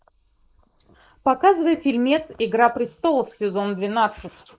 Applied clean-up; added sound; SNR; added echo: neural mask model Resemble Enhance denoiser.